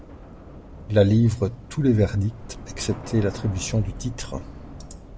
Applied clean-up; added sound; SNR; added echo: none; Subway, metro, underground / Train; 16 dB; none.